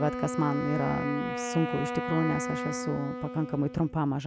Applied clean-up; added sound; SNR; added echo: none; Wind instrument, woodwind instrument; 4 dB; none.